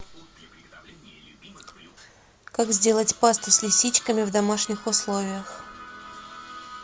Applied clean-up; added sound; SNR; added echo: none; none; none; none.